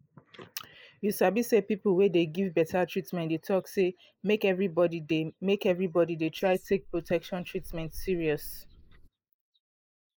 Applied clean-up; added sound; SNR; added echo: neural mask model Resemble Enhance denoiser.